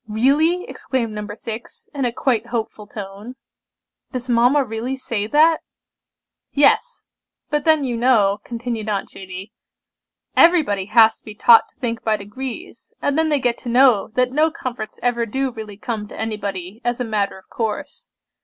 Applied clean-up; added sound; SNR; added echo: none; none; none; none.